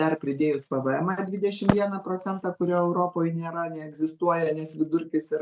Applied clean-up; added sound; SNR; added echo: neural mask model RNNoise.